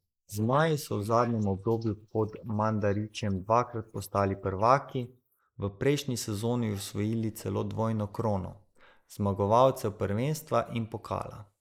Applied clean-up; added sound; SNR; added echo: neural mask model Resemble Enhance denoiser.